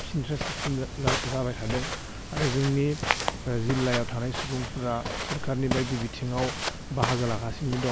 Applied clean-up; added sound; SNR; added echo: none; Walk, footsteps; 3 dB; none.